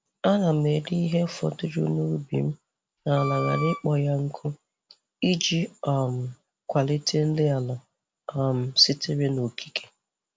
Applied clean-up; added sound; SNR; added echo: none; Wind instrument, woodwind instrument; 8 dB; none.